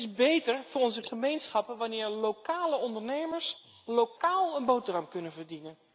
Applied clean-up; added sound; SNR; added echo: neural mask model Resemble Enhance denoiser.